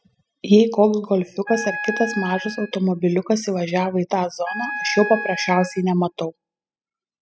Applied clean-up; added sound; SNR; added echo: classical method spectral subtraction.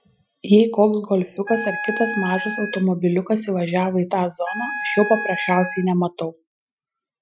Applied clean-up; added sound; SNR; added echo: classical method Wiener filter.